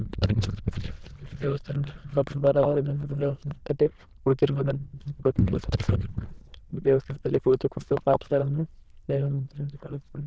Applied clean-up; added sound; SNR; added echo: neural diffusion model UNIVERSE++.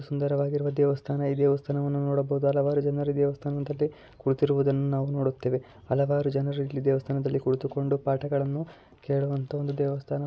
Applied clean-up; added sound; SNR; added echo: none; none; none; none.